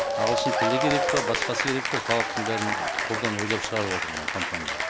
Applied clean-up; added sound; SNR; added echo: none; Applause / Cheering; -3 dB; none.